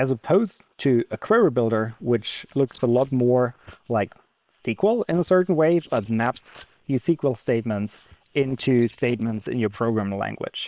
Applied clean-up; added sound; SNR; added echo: neural separator model SepFormer WHAM!.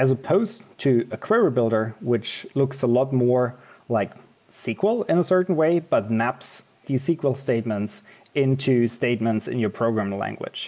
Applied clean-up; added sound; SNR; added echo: none; none; none; none.